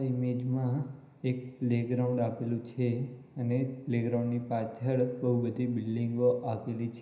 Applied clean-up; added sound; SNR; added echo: none; none; none; reverberation time 0.9 s.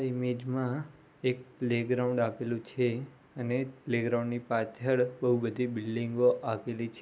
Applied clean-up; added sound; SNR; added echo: none; none; none; none.